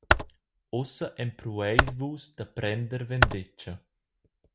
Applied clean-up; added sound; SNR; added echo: none; Computer keyboard; -3 dB; none.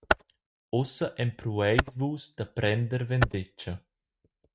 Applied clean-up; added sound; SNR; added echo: neural mask model RNNoise.